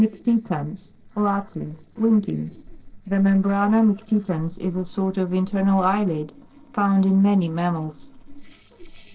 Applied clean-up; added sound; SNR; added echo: neural separator model SepFormer DNS4.